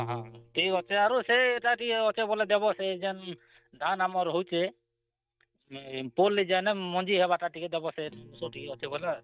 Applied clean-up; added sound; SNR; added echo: neural mask model DeepFilterNet 3.